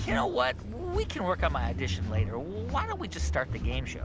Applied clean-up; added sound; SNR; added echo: none; Car passing by + Brass instrument; 7 dB; none.